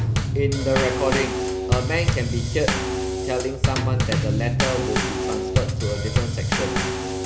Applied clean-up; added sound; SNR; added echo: none; Bass drum / Snare drum / Drum kit; -4 dB; none.